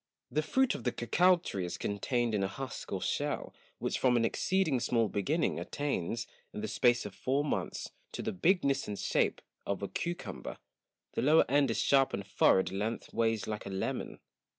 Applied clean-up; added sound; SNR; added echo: none; none; none; none.